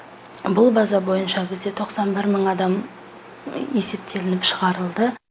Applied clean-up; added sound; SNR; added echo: none; none; none; none.